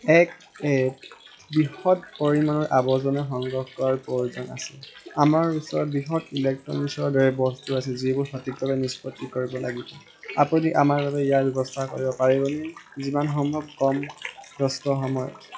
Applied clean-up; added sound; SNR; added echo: classical method log-MMSE.